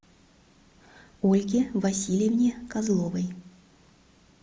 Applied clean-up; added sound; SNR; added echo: none; none; none; none.